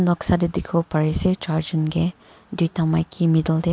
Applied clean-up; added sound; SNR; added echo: none; none; none; none.